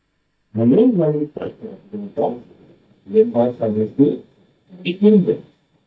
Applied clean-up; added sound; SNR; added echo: neural mask model DeepFilterNet 3.